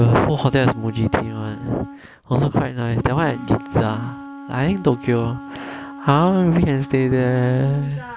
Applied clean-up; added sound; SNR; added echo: none; Wind instrument, woodwind instrument; 16 dB; none.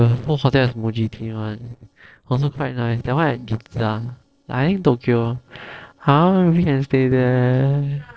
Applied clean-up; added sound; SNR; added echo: neural separator model SepFormer DNS4.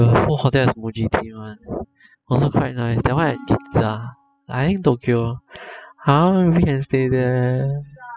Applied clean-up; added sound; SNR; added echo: classical method spectral subtraction.